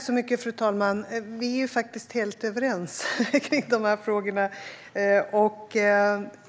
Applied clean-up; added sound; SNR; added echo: none; none; none; none.